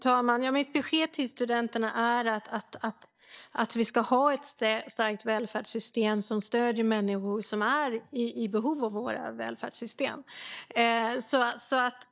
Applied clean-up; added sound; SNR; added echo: neural mask model DeepFilterNet 3.